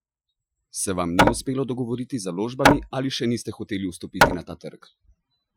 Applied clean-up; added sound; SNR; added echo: classical method Wiener filter.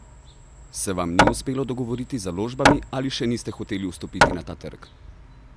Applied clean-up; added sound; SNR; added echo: none; Hammer; -2 dB; none.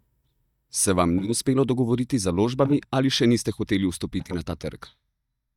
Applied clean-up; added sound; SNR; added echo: neural mask model DeepFilterNet 3.